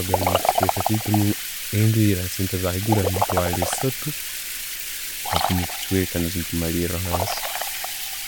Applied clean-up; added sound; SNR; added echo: none; Bathtub (filling or washing) + Liquid; 1 dB; none.